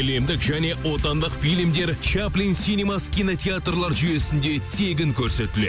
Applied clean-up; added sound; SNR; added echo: none; none; none; none.